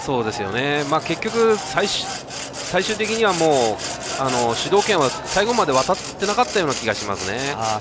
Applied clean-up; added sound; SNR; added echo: none; Sawing; 11 dB; none.